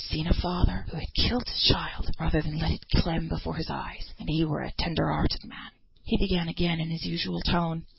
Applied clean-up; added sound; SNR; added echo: neural mask model Resemble Enhance denoiser.